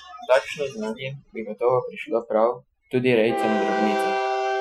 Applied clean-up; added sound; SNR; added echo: classical method Wiener filter.